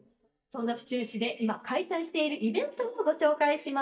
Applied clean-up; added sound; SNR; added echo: neural mask model DeepFilterNet 3.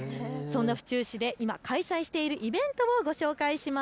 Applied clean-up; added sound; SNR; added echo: none; none; none; none.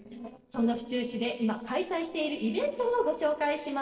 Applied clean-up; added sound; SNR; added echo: neural separator model SepFormer DNS4.